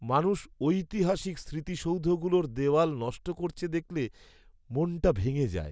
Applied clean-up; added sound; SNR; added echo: none; none; none; none.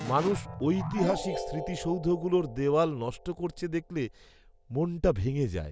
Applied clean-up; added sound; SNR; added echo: none; Keyboard (musical); 11 dB; none.